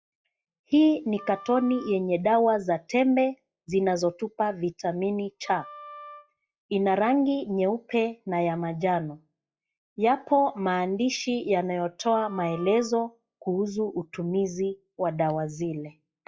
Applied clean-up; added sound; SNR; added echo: classical method log-MMSE.